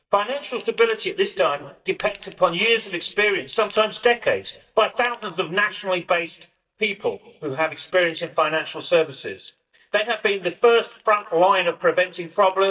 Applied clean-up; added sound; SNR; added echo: neural mask model DeepFilterNet 3.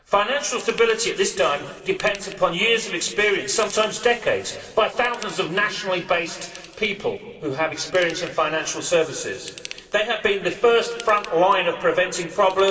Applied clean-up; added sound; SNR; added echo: neural separator model SepFormer DNS4.